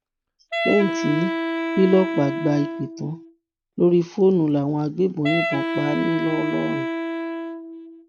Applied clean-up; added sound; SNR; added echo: none; Wind instrument, woodwind instrument; 4 dB; none.